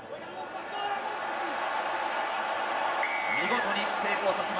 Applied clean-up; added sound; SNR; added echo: none; none; none; reverberation time 2.4 s.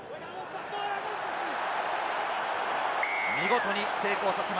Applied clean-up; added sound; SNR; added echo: none; none; none; none.